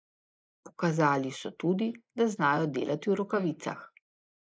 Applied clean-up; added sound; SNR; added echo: neural mask model Resemble Enhance denoiser.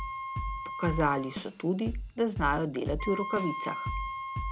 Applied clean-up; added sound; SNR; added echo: none; Drum / Drum kit + Wind instrument, woodwind instrument; 4 dB; none.